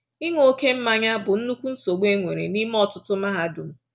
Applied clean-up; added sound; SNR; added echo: none; none; none; none.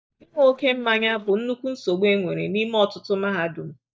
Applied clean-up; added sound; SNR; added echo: neural mask model DeepFilterNet 3.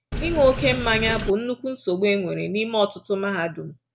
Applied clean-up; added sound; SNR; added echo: none; Sink (filling or washing); 5 dB; none.